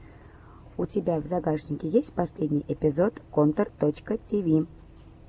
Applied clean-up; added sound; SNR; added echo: none; none; none; none.